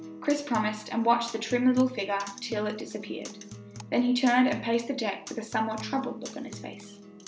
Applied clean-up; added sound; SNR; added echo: none; Acoustic guitar; 15 dB; none.